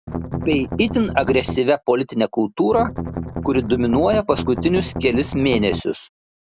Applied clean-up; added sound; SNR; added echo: none; Strum; 7 dB; none.